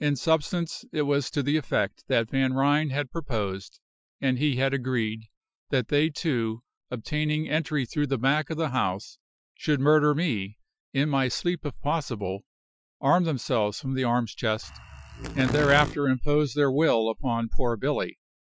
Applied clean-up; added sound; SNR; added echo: classical method Wiener filter.